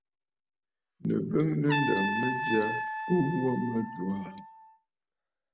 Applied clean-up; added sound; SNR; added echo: none; Trumpet; 5 dB; none.